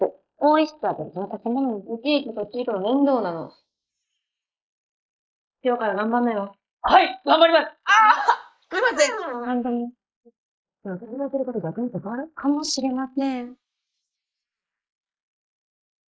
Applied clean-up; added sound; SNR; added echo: neural mask model Resemble Enhance denoiser.